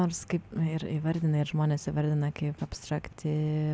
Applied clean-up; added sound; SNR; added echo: none; none; none; none.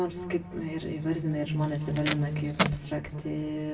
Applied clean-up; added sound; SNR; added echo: none; Packing tape, duct tape; 1 dB; reverberation time 1.9 s.